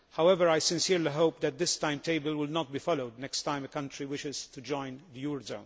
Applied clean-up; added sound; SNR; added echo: none; none; none; none.